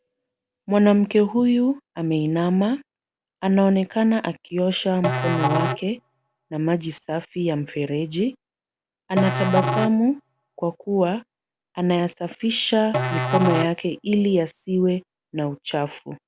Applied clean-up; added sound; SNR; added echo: none; Musical instrument; 5 dB; none.